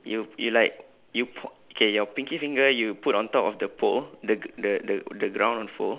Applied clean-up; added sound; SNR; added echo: none; none; none; none.